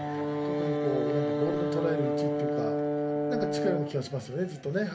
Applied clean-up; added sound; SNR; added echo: none; Brass instrument; -3 dB; reverberation time 0.3 s.